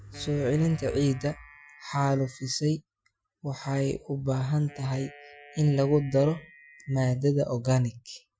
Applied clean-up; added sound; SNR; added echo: classical method Wiener filter.